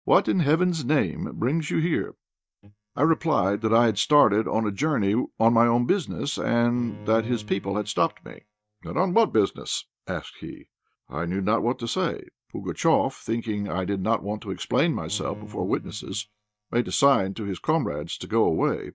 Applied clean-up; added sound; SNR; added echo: neural mask model DeepFilterNet 3.